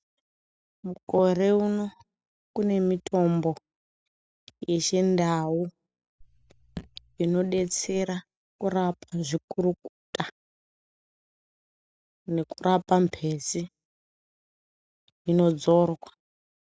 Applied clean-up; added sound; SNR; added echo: classical method spectral subtraction.